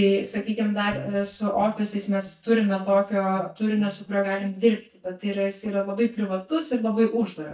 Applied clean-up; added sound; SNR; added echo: neural mask model DeepFilterNet 3.